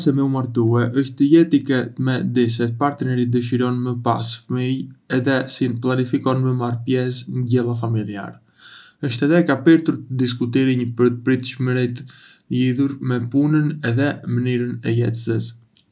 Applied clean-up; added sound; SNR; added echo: none; none; none; none.